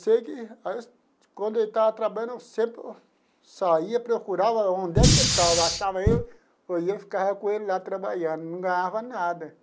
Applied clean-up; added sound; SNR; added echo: none; Fire; -5 dB; none.